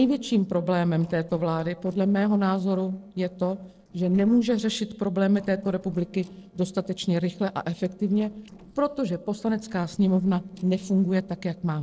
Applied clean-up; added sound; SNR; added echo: neural separator model SepFormer DNS4.